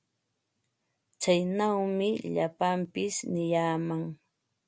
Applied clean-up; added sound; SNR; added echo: none; none; none; none.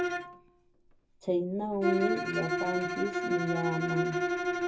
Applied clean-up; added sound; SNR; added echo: none; Bowed string instrument; -2 dB; reverberation time 0.4 s.